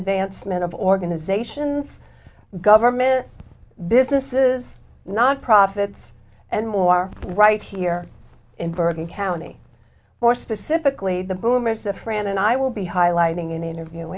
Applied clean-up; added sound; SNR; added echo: none; none; none; none.